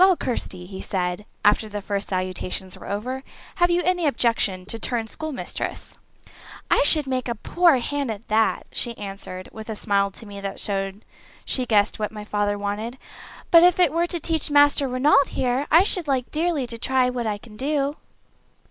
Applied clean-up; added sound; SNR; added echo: none; none; none; none.